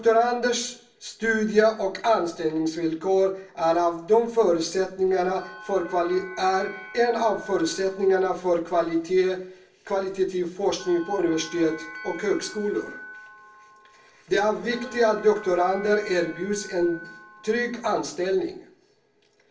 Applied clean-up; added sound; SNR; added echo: none; Bell; 17 dB; reverberation time 0.3 s.